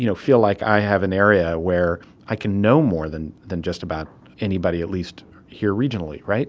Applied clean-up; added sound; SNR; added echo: none; none; none; none.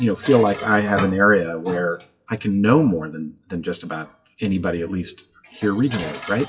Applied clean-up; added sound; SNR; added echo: classical method WPE with log-MMSE.